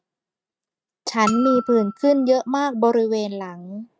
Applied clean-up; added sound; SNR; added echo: neural mask model RNNoise.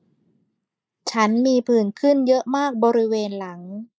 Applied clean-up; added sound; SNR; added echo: neural mask model Resemble Enhance denoiser.